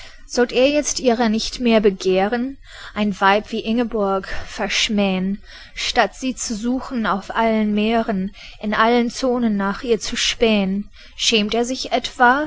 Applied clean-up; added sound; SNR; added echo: none; none; none; none.